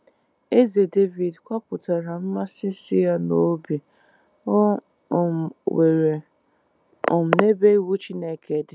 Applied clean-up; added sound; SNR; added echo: none; none; none; none.